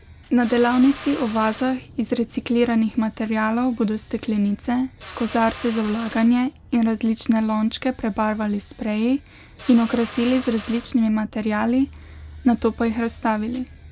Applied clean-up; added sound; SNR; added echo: none; Drill; 19 dB; none.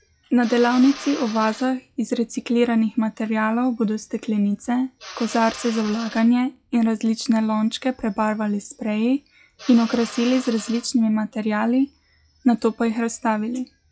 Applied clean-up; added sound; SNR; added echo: classical method log-MMSE.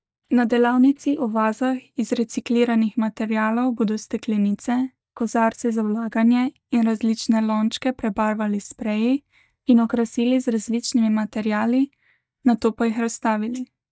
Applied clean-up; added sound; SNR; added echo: neural mask model DeepFilterNet 3.